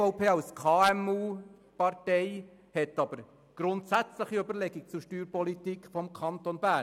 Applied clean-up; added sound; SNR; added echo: none; none; none; none.